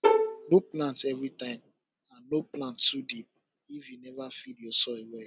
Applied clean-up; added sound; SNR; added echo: none; Bowed string instrument; -5 dB; none.